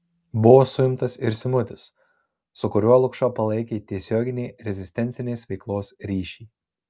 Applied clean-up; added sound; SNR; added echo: none; none; none; none.